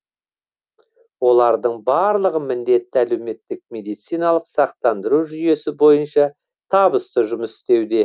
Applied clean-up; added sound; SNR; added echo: none; none; none; none.